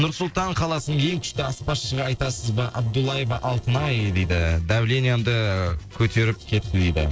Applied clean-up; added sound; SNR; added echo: neural separator model SepFormer DNS4.